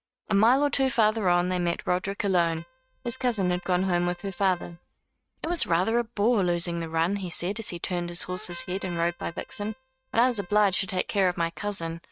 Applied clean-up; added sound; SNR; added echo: neural mask model RNNoise.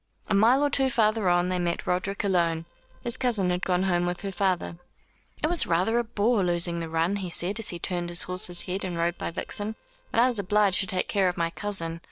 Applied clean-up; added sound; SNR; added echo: neural separator model SepFormer DNS4.